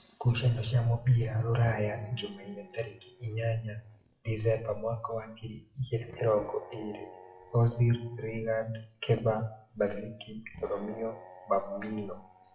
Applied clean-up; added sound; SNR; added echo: classical method WPE with log-MMSE.